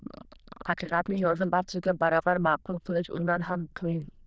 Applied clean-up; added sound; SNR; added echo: neural diffusion model UNIVERSE++.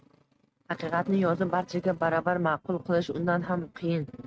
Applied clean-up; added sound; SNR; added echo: neural mask model RNNoise.